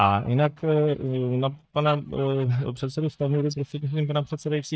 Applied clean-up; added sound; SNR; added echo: neural mask model DeepFilterNet 3.